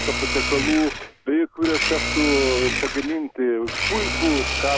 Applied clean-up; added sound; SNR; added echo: none; Domestic sounds, home sounds; 2 dB; none.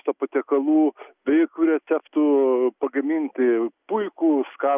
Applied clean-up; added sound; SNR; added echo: none; none; none; none.